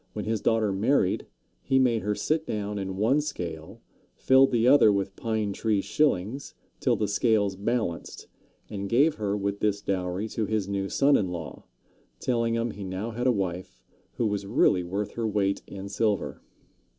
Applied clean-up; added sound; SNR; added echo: none; none; none; none.